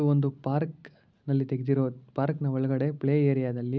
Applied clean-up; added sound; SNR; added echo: none; none; none; none.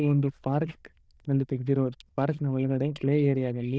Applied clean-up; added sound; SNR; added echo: neural diffusion model UNIVERSE++.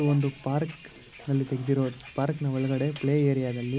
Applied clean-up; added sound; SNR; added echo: none; Bus; 20 dB; none.